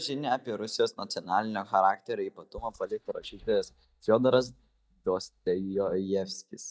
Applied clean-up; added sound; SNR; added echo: neural mask model DeepFilterNet 3.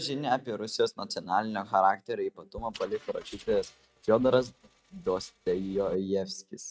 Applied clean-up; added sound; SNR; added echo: neural mask model RNNoise.